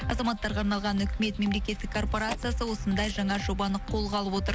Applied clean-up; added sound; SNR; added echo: none; Slam / Train; 20 dB; none.